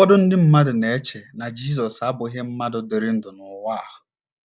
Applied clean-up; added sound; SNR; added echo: none; none; none; none.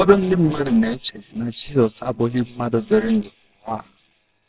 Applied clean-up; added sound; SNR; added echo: neural separator model SepFormer WHAMR!.